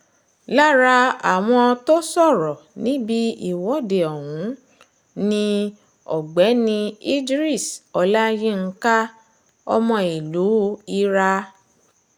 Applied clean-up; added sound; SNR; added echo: none; none; none; none.